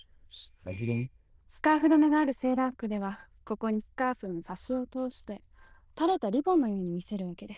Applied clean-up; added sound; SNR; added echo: neural diffusion model UNIVERSE++.